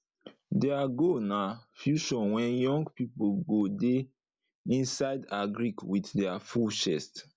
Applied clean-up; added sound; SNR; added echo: none; none; none; none.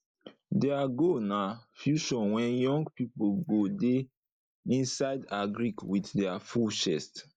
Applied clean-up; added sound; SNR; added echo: neural mask model Resemble Enhance denoiser.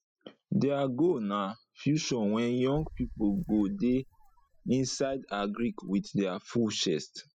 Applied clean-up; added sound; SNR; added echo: classical method spectral subtraction.